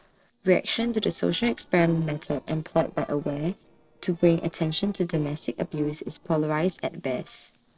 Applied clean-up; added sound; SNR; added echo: neural separator model SepFormer DNS4.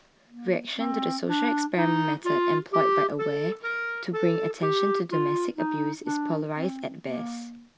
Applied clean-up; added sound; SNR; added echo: none; Wind instrument, woodwind instrument; -3 dB; none.